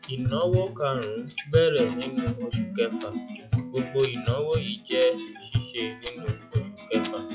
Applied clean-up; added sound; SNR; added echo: classical method WPE with log-MMSE.